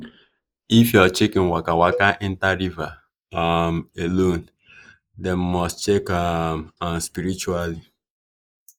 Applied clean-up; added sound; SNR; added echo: neural mask model Resemble Enhance denoiser.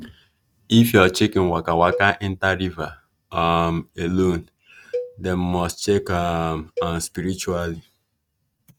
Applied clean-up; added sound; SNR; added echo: neural mask model RNNoise.